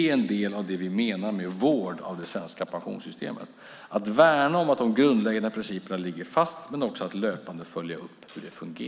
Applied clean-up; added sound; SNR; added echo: none; none; none; none.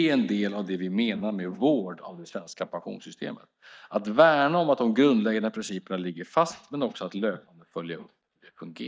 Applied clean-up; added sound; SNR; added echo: neural mask model DeepFilterNet 3.